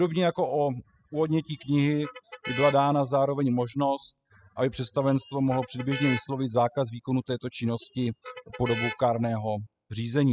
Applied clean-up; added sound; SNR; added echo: classical method spectral subtraction.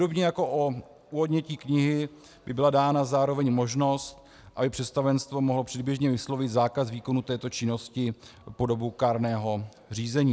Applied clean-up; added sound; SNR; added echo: none; none; none; none.